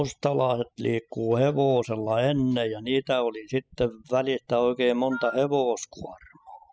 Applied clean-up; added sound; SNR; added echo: classical method spectral subtraction.